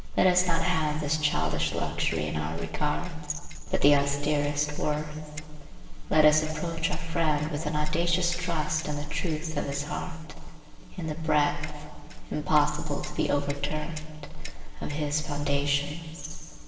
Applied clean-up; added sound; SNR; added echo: neural separator model SepFormer DNS4.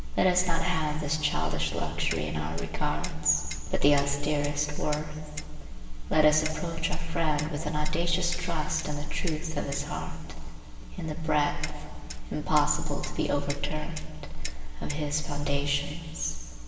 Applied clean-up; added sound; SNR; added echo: none; Clock; 19 dB; reverberation time 1.9 s.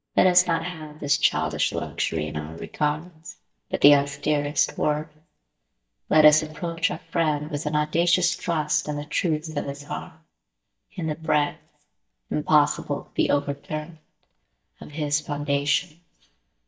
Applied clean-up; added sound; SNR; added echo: neural mask model DeepFilterNet 3.